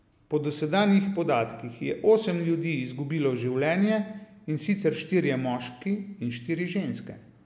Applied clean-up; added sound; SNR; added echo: none; none; none; none.